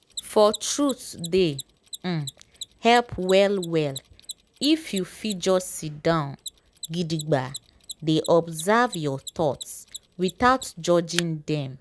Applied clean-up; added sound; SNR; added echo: none; Mechanisms; 15 dB; none.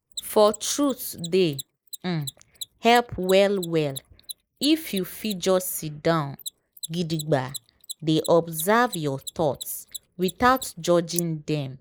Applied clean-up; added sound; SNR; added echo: neural mask model Resemble Enhance denoiser.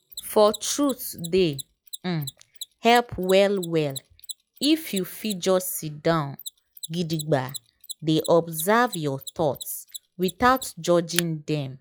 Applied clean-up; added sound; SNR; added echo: classical method log-MMSE.